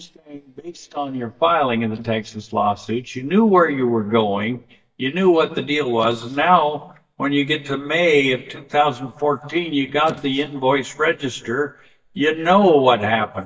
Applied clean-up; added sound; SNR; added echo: neural mask model DeepFilterNet 3.